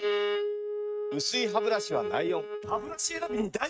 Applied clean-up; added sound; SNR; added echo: neural mask model RNNoise.